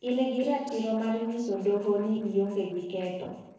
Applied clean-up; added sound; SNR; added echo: neural separator model SepFormer DNS4.